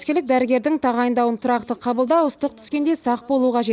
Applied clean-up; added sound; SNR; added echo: none; none; none; none.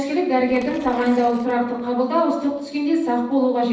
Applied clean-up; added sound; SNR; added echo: neural separator model SepFormer DNS4.